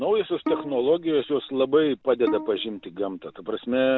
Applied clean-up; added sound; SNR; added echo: none; Bowed string instrument; 12 dB; none.